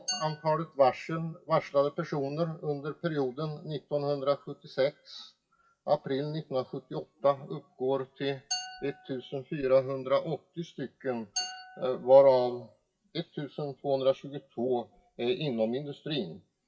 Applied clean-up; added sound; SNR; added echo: classical method WPE with log-MMSE.